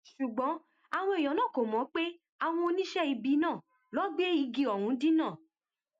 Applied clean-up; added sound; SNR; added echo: none; none; none; none.